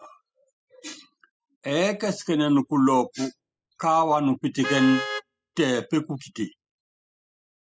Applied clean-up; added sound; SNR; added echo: classical method spectral subtraction.